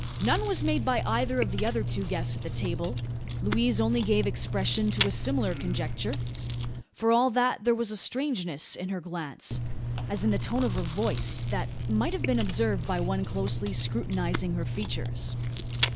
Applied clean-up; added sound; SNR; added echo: none; Chewing, mastication; 2 dB; none.